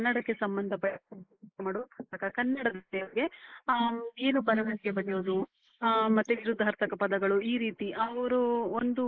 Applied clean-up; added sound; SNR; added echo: neural mask model Resemble Enhance denoiser.